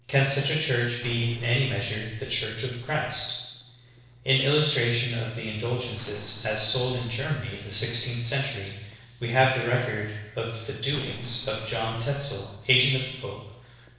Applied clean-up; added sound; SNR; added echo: neural separator model SepFormer DNS4.